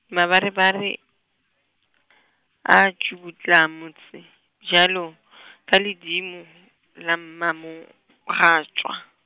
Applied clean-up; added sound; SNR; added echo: none; none; none; none.